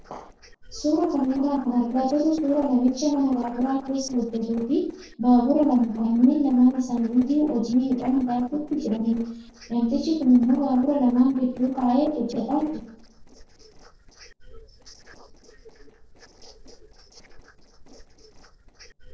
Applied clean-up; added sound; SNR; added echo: neural separator model SepFormer DNS4.